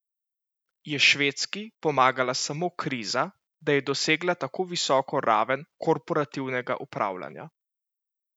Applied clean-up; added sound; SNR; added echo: none; none; none; none.